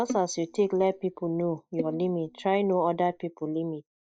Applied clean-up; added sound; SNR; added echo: neural mask model DeepFilterNet 3.